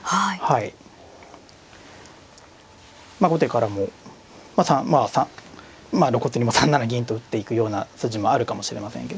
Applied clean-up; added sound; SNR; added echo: none; none; none; none.